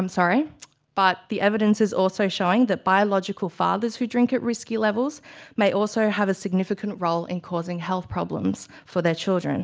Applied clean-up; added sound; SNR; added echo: none; none; none; none.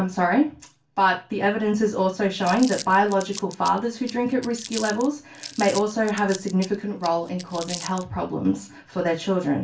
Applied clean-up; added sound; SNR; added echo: none; Crumpling, crinkling; 15 dB; reverberation time 0.2 s.